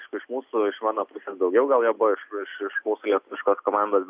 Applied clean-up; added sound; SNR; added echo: none; none; none; none.